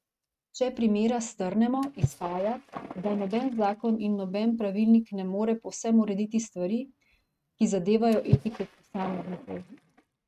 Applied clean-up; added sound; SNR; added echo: neural mask model RNNoise.